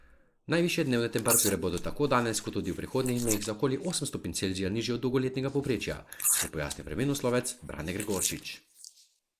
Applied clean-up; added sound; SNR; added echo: neural mask model Resemble Enhance denoiser.